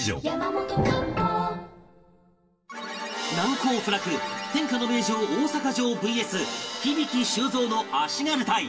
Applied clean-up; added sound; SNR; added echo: none; Explosion; 5 dB; reverberation time 1.7 s.